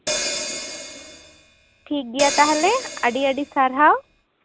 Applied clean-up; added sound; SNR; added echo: none; Hi-hat; 8 dB; none.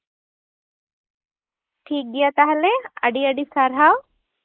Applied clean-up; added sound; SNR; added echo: neural mask model Resemble Enhance denoiser.